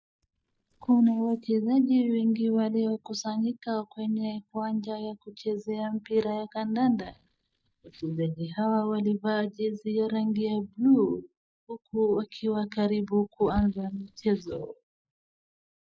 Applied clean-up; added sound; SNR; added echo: neural mask model DeepFilterNet 3.